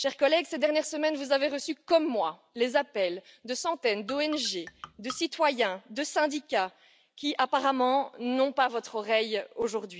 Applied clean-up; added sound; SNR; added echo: none; Marimba, xylophone; 16 dB; none.